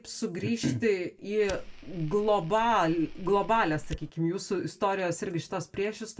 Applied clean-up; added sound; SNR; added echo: none; Fire; 13 dB; reverberation time 0.2 s.